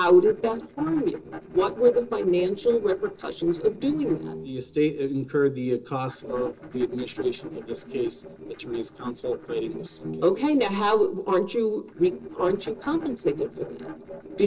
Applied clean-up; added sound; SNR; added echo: neural separator model SepFormer DNS4.